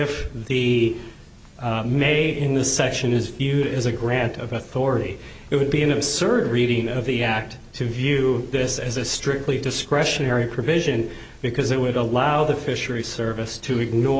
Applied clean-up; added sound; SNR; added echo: none; none; none; none.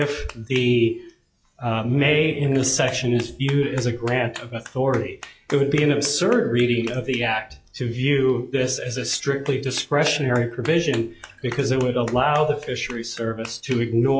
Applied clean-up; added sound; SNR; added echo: classical method log-MMSE.